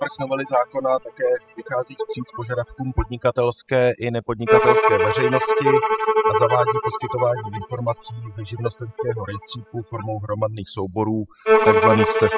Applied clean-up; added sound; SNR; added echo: classical method spectral subtraction.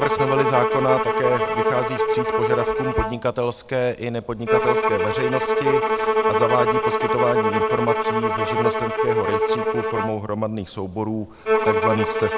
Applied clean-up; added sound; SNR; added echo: none; Bowed string instrument; -3 dB; none.